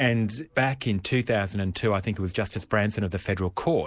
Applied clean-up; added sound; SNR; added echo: none; none; none; none.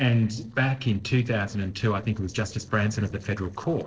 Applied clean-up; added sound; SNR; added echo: neural separator model SepFormer DNS4.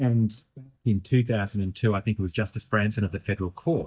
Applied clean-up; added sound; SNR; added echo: neural mask model DeepFilterNet 3.